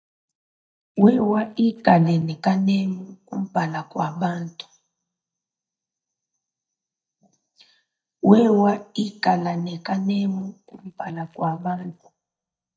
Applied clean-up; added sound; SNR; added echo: neural mask model DeepFilterNet 3.